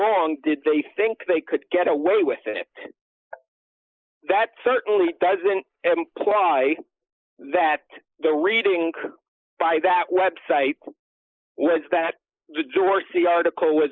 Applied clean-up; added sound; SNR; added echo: neural mask model Resemble Enhance denoiser.